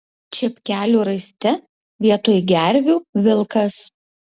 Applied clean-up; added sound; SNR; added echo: none; none; none; none.